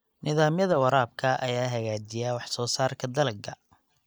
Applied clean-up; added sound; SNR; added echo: neural mask model DeepFilterNet 3.